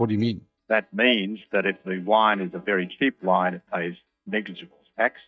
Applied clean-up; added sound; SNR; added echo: neural mask model DeepFilterNet 3.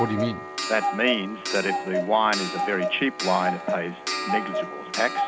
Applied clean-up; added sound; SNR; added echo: none; Clock; 2 dB; none.